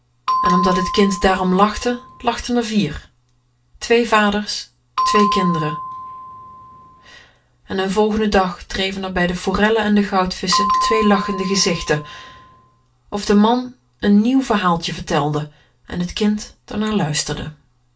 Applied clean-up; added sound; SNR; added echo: none; Bell; 4 dB; reverberation time 0.2 s.